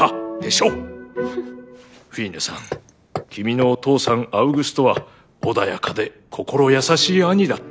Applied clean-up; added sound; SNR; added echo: none; Hammer; 12 dB; none.